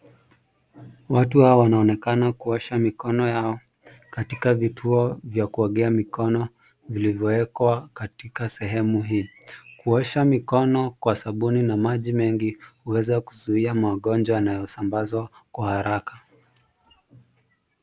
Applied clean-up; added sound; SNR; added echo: none; none; none; none.